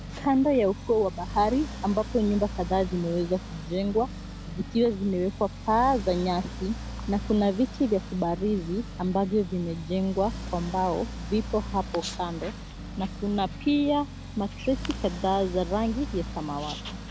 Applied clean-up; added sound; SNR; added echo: none; Accelerating, revving, vroom; 10 dB; none.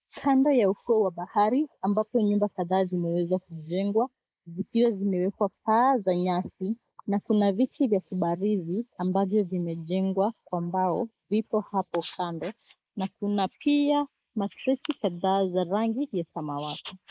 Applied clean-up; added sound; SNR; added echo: neural mask model Resemble Enhance denoiser.